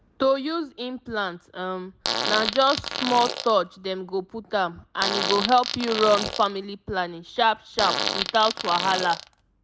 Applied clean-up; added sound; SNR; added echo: none; Fart; 4 dB; none.